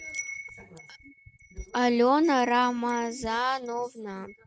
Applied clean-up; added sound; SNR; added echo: neural mask model RNNoise.